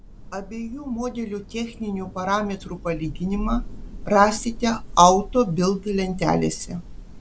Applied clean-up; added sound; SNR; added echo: none; Thunder / Rain; 12 dB; none.